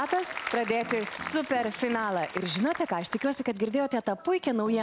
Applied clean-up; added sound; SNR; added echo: none; none; none; none.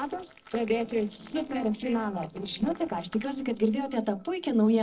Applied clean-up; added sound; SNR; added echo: neural separator model SepFormer DNS4.